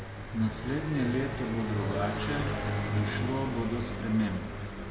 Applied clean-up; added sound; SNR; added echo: none; Car passing by; 1 dB; reverberation time 0.4 s.